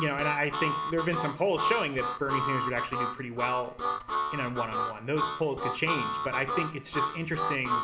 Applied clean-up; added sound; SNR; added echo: none; Harmonica; 1 dB; reverberation time 2.8 s.